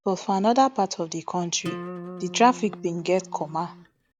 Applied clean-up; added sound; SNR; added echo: none; Acoustic guitar; 14 dB; none.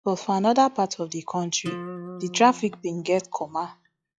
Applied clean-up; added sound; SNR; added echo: classical method log-MMSE.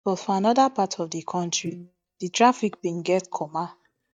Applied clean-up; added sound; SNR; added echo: neural mask model DeepFilterNet 3.